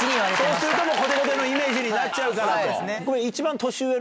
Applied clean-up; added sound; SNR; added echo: none; none; none; none.